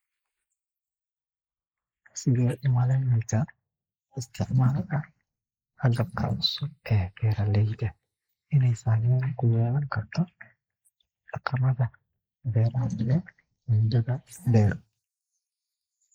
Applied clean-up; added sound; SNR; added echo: neural mask model Resemble Enhance denoiser.